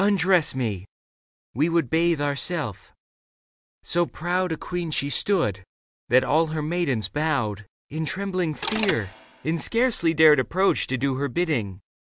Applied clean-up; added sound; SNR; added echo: none; Mechanisms; 10 dB; none.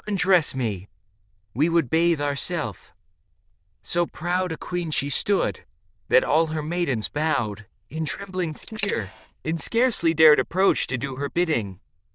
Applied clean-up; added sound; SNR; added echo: neural diffusion model UNIVERSE++.